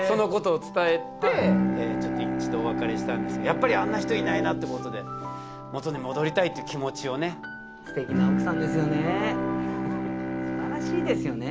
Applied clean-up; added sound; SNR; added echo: none; Bowed string instrument; 1 dB; none.